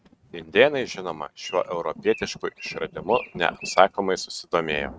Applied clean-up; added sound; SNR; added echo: neural mask model RNNoise.